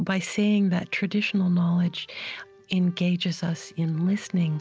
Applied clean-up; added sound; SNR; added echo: none; none; none; none.